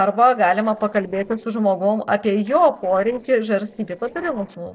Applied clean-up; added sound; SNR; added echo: neural separator model SepFormer DNS4.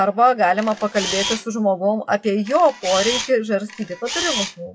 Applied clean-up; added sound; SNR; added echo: classical method WPE with log-MMSE.